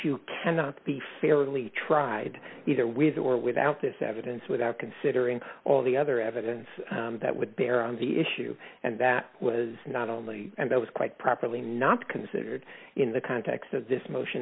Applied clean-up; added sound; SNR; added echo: none; none; none; none.